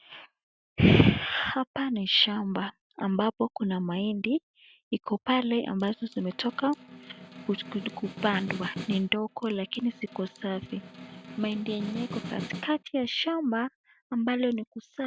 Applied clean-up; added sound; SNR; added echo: none; Snare drum; 13 dB; none.